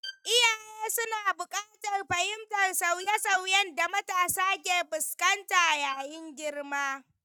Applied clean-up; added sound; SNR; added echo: neural mask model RNNoise.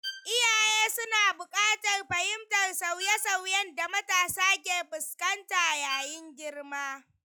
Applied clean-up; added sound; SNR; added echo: classical method log-MMSE.